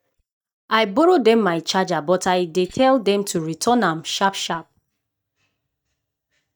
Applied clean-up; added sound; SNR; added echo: neural mask model DeepFilterNet 3.